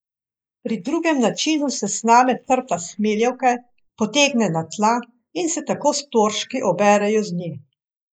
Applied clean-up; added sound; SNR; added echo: neural mask model Resemble Enhance denoiser.